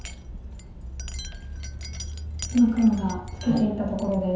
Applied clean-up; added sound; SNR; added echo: none; Wind chime; 9 dB; reverberation time 0.9 s.